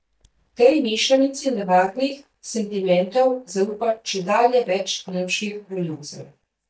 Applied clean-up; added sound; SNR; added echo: neural mask model DeepFilterNet 3.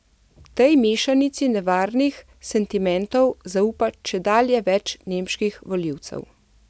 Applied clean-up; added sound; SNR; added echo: none; none; none; none.